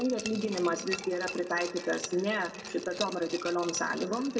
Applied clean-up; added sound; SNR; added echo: none; Glass; 11 dB; reverberation time 2.1 s.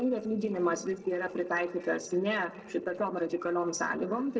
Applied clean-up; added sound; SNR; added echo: neural separator model SepFormer DNS4.